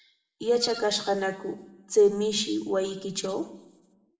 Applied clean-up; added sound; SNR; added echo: none; Wind instrument, woodwind instrument; 19 dB; reverberation time 0.8 s.